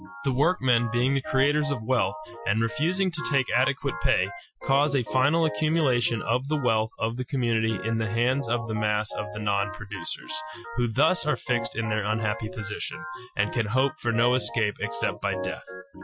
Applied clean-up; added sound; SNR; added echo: classical method Wiener filter.